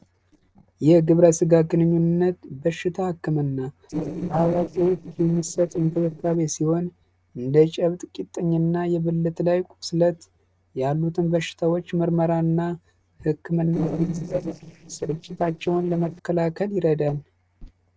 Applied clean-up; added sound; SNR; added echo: neural separator model SepFormer DNS4.